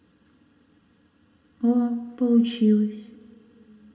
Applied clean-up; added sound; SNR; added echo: none; none; none; reverberation time 3.0 s.